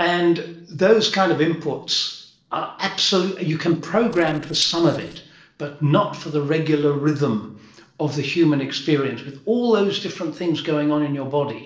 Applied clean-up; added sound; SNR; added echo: neural separator model SepFormer DNS4.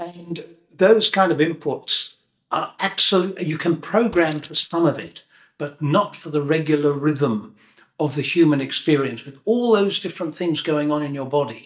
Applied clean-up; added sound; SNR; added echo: neural mask model DeepFilterNet 3.